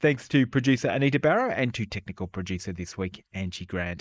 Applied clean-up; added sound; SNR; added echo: neural mask model Resemble Enhance denoiser.